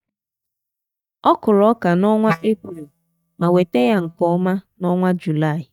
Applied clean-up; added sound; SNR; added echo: neural mask model DeepFilterNet 3.